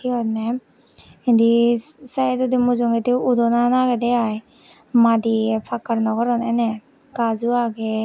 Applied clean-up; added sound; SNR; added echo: none; none; none; none.